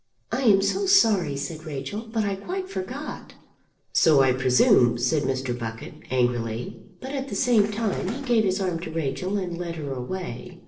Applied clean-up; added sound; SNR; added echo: neural separator model SepFormer DNS4.